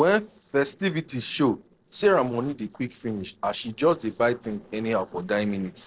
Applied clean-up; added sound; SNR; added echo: neural separator model SepFormer DNS4.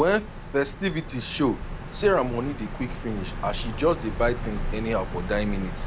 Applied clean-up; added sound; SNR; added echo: none; Bird vocalization, bird call, bird song; 5 dB; none.